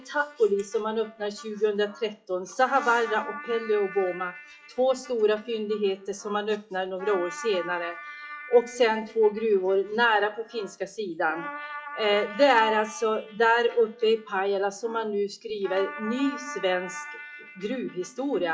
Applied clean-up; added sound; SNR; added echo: classical method WPE with log-MMSE.